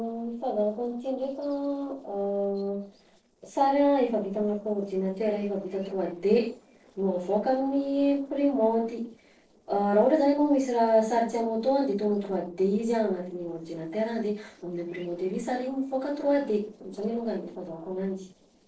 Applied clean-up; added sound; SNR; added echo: neural separator model SepFormer DNS4.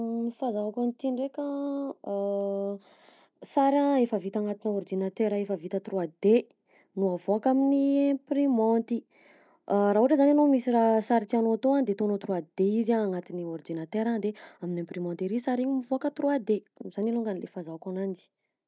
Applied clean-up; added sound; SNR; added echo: none; none; none; none.